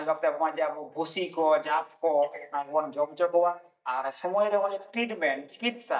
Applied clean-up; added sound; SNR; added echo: neural mask model DeepFilterNet 3.